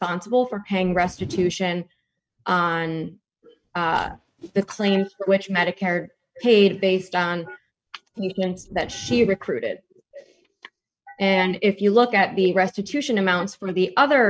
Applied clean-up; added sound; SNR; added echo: neural mask model RNNoise.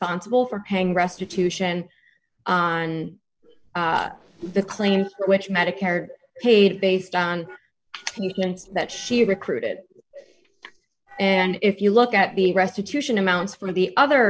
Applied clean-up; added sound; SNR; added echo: neural separator model SepFormer DNS4.